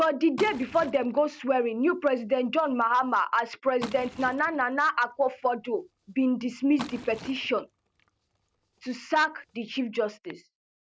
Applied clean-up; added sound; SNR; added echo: none; Liquid; 19 dB; none.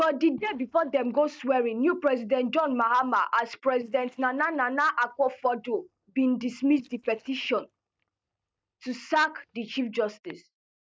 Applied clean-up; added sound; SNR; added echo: neural mask model DeepFilterNet 3.